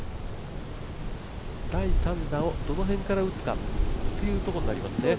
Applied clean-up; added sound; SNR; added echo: none; Wind; -1 dB; none.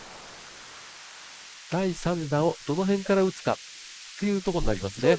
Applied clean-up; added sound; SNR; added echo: neural mask model Resemble Enhance denoiser.